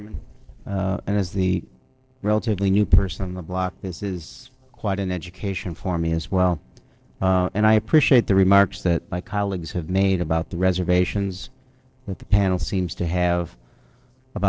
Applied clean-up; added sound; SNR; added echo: neural separator model SepFormer DNS4.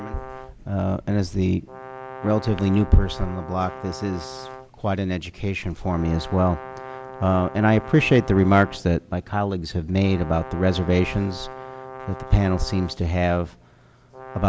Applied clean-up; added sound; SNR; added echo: none; Brass instrument; 16 dB; none.